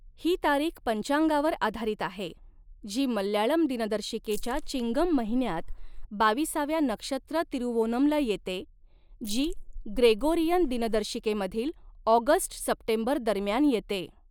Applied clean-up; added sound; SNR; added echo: neural mask model Resemble Enhance denoiser.